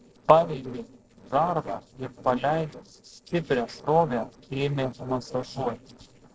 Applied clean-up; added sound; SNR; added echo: neural separator model SepFormer DNS4.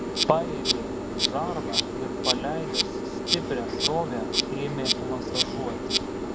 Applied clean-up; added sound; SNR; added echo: none; Insect; -4 dB; none.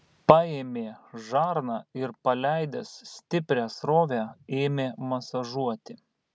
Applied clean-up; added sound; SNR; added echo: none; none; none; none.